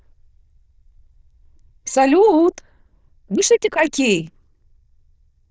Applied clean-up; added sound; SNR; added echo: neural diffusion model UNIVERSE++.